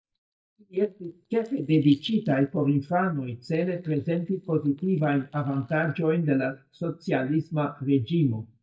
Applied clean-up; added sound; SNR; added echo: neural mask model DeepFilterNet 3.